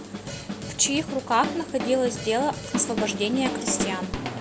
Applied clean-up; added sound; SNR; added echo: none; Drum kit; 5 dB; none.